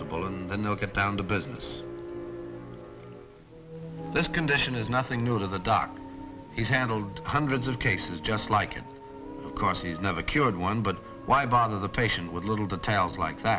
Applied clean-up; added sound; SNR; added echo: none; none; none; none.